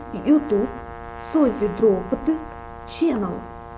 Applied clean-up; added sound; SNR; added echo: none; Brass instrument; 15 dB; none.